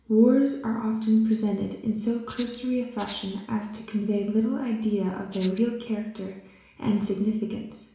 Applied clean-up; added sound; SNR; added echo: none; Rattle (instrument); 15 dB; reverberation time 0.7 s.